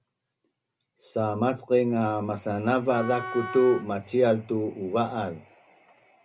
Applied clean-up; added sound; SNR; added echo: none; Wind instrument, woodwind instrument; 11 dB; none.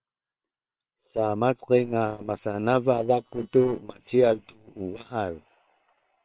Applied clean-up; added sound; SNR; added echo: neural separator model SepFormer WHAM!.